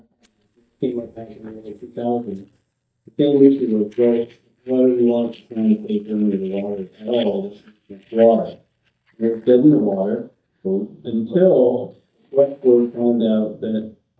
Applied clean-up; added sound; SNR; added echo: neural mask model DeepFilterNet 3.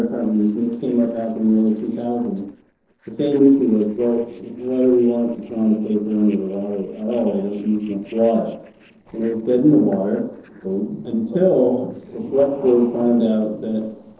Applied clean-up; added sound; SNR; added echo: neural separator model SepFormer DNS4.